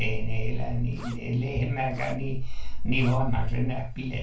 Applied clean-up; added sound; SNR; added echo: none; Zipper (clothing); 16 dB; reverberation time 0.3 s.